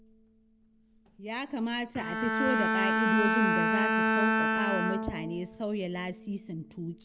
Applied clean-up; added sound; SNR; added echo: none; Bowed string instrument; -4 dB; none.